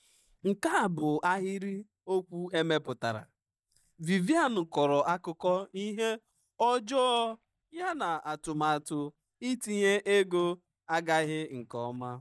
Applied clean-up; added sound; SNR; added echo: neural mask model DeepFilterNet 3.